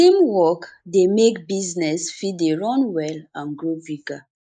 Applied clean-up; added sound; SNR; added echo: neural mask model Resemble Enhance denoiser.